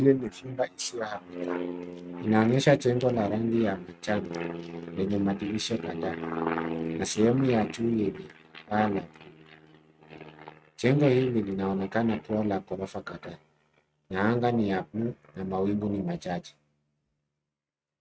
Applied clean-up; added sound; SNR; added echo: neural mask model RNNoise.